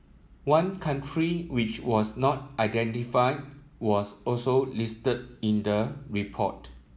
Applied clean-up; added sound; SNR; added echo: none; none; none; none.